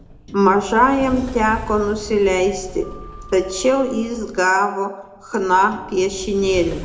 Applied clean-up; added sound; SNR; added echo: none; Sliding door; 15 dB; reverberation time 0.6 s.